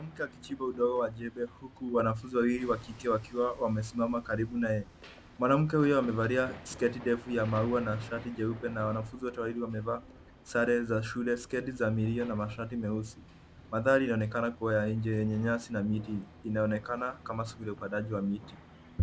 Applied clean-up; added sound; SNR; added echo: none; Hammer; 19 dB; none.